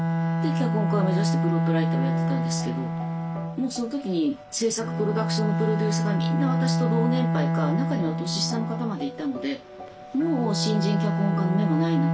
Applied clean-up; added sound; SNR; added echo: none; Bowed string instrument; -3 dB; none.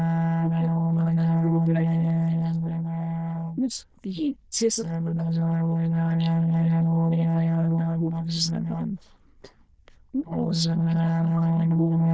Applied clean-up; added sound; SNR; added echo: neural diffusion model UNIVERSE++.